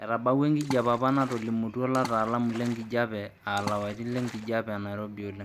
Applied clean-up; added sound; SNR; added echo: none; Water / Splash, splatter; 14 dB; none.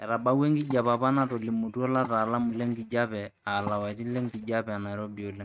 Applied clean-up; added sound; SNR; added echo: neural mask model RNNoise.